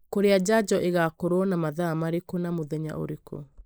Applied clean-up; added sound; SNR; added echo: neural mask model Resemble Enhance denoiser.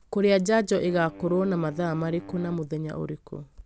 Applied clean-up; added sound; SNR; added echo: none; Wind instrument, woodwind instrument; 19 dB; none.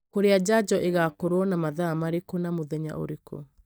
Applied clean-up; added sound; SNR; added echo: neural mask model DeepFilterNet 3.